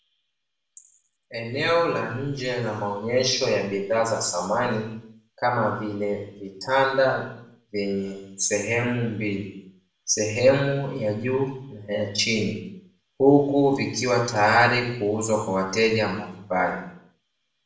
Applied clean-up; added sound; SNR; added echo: none; none; none; reverberation time 0.7 s.